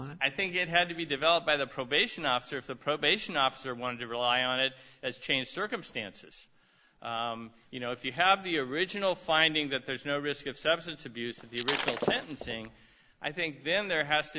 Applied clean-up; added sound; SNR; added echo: none; Shatter; 2 dB; none.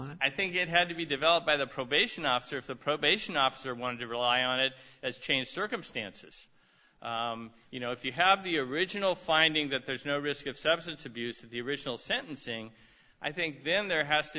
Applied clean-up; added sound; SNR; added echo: none; none; none; none.